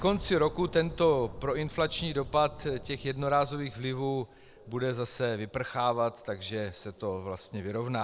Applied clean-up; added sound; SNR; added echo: none; Boom; 17 dB; none.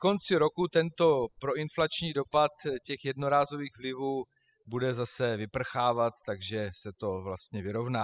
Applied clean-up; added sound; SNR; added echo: classical method spectral subtraction.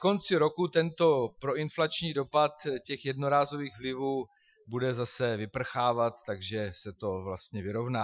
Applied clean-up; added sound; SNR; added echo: classical method Wiener filter.